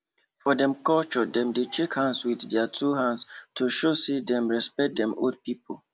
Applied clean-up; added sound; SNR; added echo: none; none; none; none.